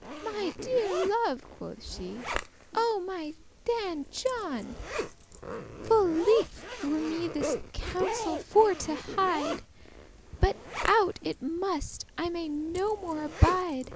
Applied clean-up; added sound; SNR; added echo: none; Zipper (clothing); 9 dB; none.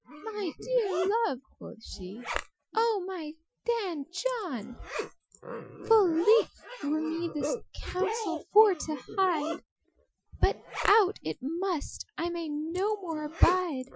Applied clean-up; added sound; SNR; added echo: classical method Wiener filter.